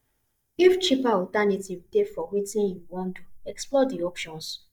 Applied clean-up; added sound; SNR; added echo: neural mask model DeepFilterNet 3.